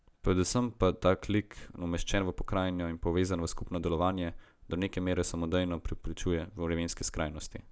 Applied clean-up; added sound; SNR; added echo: none; none; none; none.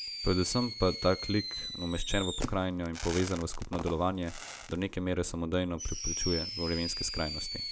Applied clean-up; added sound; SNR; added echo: none; Fireworks; 8 dB; none.